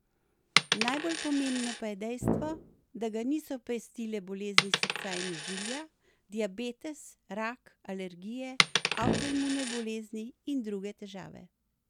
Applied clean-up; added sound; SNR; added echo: none; Brass instrument + Coin (dropping); -1 dB; none.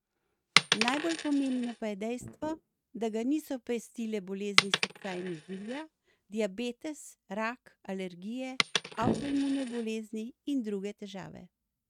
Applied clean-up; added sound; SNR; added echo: neural mask model RNNoise.